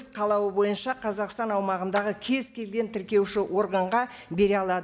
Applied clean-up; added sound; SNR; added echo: none; Clapping; 16 dB; none.